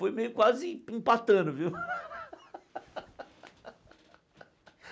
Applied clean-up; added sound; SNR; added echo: none; none; none; none.